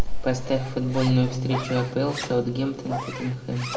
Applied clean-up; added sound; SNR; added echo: none; Zipper (clothing); 12 dB; reverberation time 1.4 s.